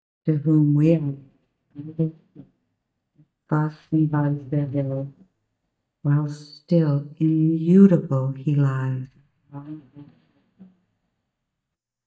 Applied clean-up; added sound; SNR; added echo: neural mask model DeepFilterNet 3.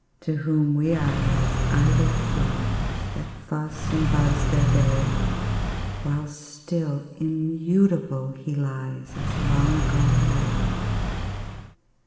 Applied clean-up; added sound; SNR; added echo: none; Car; -3 dB; reverberation time 2.0 s.